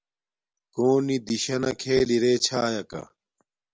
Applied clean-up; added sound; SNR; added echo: none; none; none; none.